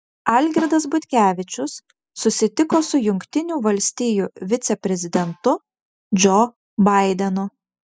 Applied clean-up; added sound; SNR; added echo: classical method spectral subtraction.